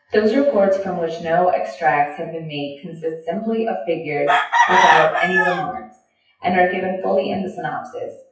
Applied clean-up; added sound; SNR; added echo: classical method WPE with log-MMSE.